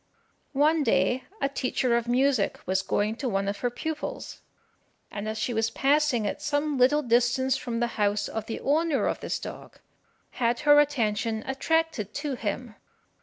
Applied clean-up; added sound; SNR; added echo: none; none; none; none.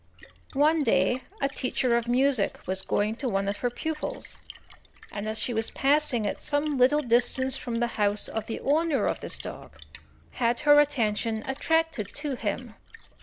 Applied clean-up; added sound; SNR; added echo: none; Splash, splatter; 20 dB; none.